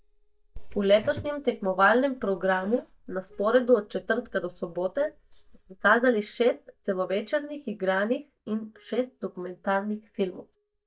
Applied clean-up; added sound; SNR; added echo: neural mask model DeepFilterNet 3.